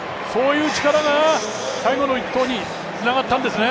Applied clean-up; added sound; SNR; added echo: none; none; none; none.